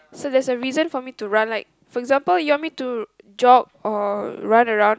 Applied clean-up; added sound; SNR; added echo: none; none; none; none.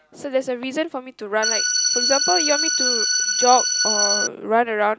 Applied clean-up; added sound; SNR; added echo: none; Organ; -3 dB; none.